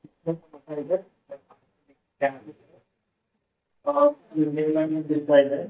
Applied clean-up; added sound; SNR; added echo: neural mask model DeepFilterNet 3.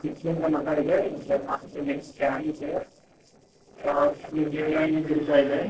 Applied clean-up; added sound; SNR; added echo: neural separator model SepFormer DNS4.